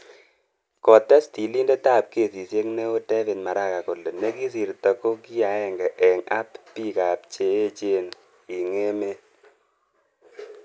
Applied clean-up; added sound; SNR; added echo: none; none; none; none.